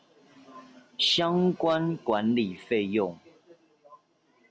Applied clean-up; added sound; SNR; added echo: none; none; none; none.